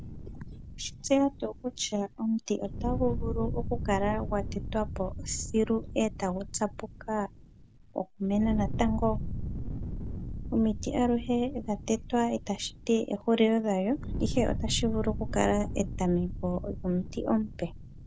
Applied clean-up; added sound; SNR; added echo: none; Fire; 6 dB; none.